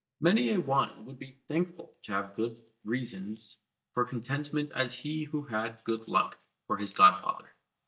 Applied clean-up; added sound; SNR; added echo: neural mask model DeepFilterNet 3.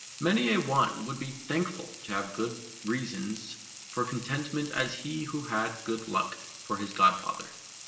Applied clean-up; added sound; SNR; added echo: none; Frying (food); 14 dB; reverberation time 1.1 s.